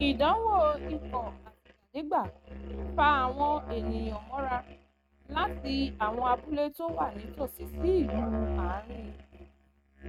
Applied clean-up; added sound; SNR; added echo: neural mask model RNNoise.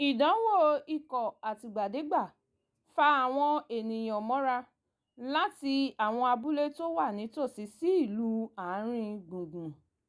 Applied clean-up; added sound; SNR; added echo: none; none; none; none.